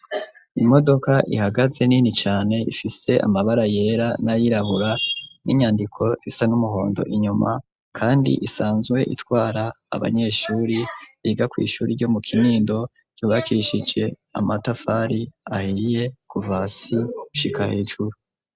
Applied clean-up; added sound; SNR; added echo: none; none; none; none.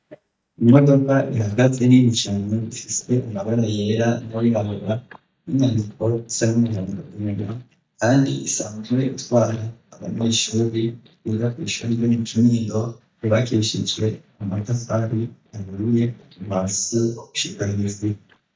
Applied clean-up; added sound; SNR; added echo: neural mask model DeepFilterNet 3.